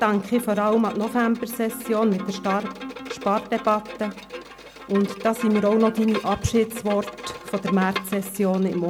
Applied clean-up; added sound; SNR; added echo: none; Bowed string instrument; 13 dB; none.